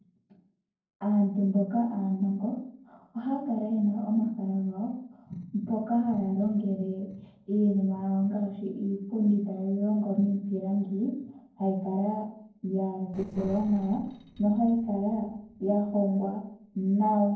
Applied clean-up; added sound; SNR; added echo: neural separator model SepFormer DNS4.